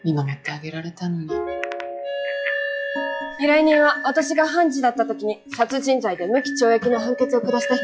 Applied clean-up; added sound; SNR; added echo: classical method log-MMSE.